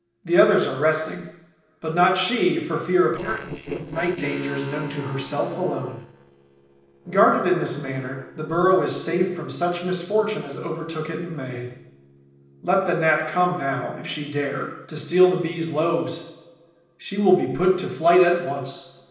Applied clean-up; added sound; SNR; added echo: neural separator model SepFormer DNS4.